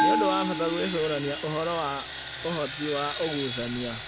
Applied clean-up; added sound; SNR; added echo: none; Sawing + Bell; 1 dB; none.